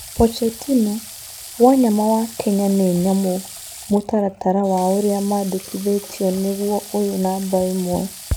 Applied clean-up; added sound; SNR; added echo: none; Water tap, faucet / Water; 17 dB; none.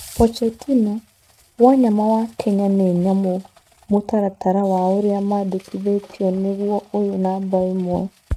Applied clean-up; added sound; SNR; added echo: neural mask model RNNoise.